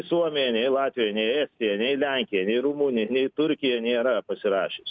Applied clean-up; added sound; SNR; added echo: none; none; none; none.